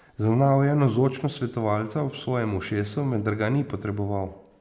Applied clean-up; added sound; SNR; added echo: none; none; none; none.